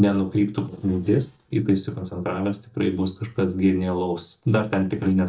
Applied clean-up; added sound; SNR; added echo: neural mask model DeepFilterNet 3.